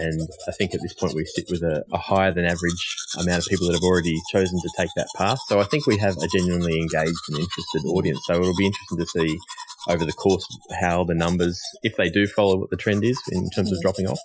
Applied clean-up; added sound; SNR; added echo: classical method Wiener filter.